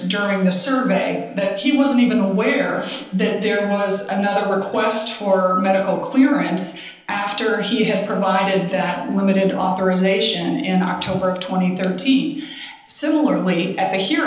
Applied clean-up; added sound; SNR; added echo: none; none; none; reverberation time 0.9 s.